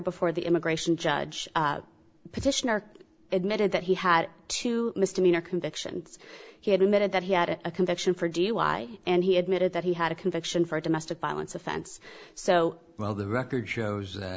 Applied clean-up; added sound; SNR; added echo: none; none; none; none.